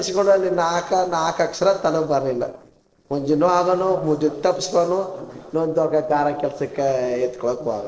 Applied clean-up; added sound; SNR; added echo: neural separator model SepFormer DNS4.